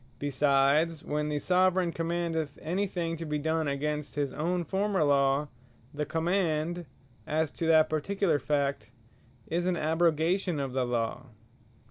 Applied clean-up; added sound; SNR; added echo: none; none; none; none.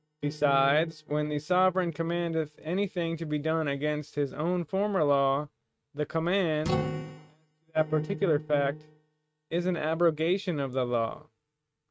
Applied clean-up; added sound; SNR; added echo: neural mask model RNNoise.